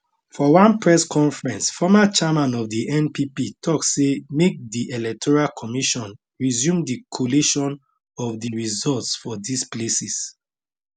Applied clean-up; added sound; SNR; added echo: none; none; none; none.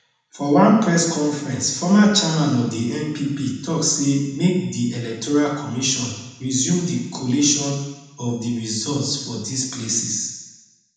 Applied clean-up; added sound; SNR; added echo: none; none; none; reverberation time 1.0 s.